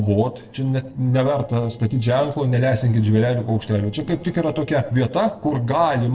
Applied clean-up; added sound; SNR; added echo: neural separator model SepFormer DNS4.